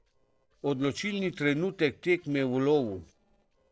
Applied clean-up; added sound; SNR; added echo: neural separator model SepFormer DNS4.